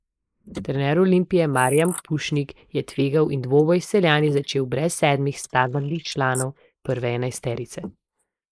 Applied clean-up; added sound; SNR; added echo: neural mask model Resemble Enhance denoiser.